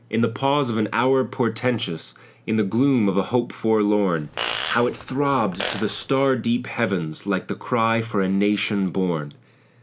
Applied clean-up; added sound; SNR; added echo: none; Fart; 9 dB; none.